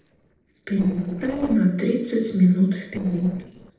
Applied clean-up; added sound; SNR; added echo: neural separator model SepFormer DNS4.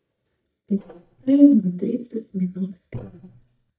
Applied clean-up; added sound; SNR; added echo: neural mask model DeepFilterNet 3.